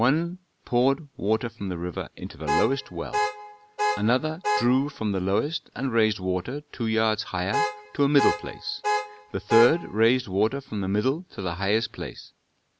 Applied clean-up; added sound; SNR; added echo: none; Alarm / Car; 3 dB; none.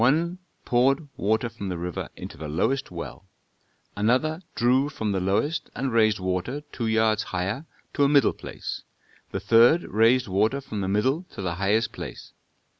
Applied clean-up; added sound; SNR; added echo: none; none; none; none.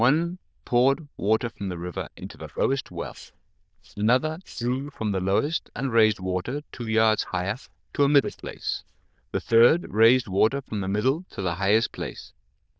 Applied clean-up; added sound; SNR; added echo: neural diffusion model UNIVERSE++.